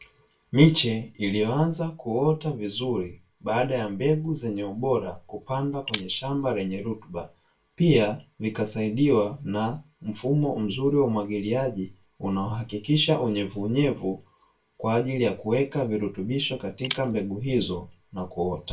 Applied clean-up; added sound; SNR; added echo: none; Shatter; 15 dB; reverberation time 0.2 s.